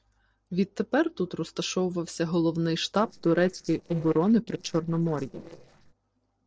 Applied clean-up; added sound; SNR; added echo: neural separator model SepFormer DNS4.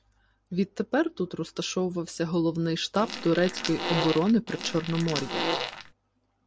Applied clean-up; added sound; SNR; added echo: none; Fart; 5 dB; none.